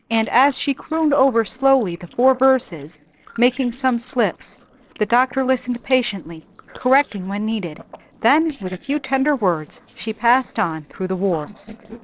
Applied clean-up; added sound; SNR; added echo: neural separator model SepFormer DNS4.